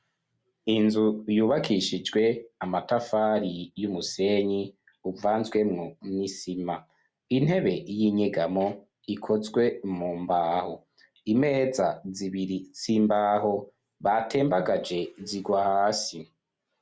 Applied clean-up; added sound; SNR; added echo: none; none; none; none.